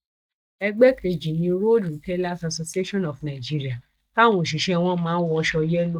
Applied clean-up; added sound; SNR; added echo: neural mask model DeepFilterNet 3.